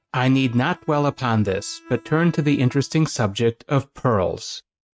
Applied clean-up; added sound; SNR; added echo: neural mask model RNNoise.